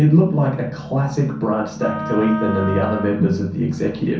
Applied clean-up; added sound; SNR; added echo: none; Wind instrument, woodwind instrument; 11 dB; reverberation time 0.6 s.